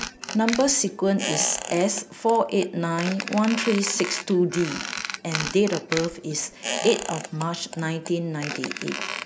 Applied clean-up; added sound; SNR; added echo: none; Squeak; 8 dB; none.